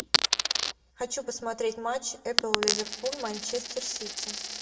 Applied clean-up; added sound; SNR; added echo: none; Coin (dropping); -2 dB; reverberation time 1.0 s.